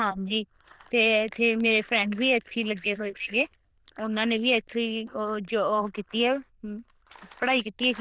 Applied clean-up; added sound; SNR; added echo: neural diffusion model UNIVERSE++.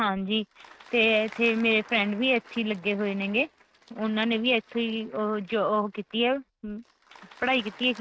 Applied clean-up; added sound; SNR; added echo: neural mask model RNNoise.